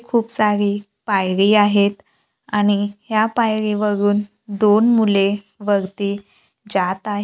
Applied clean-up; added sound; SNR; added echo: none; none; none; none.